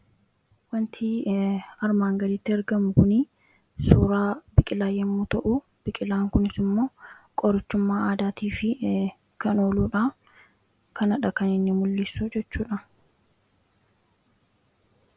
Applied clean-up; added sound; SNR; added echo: none; none; none; none.